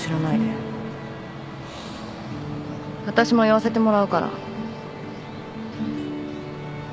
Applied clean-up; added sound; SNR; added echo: none; none; none; none.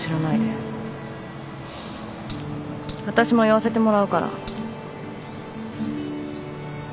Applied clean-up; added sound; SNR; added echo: none; Coin (dropping); 13 dB; none.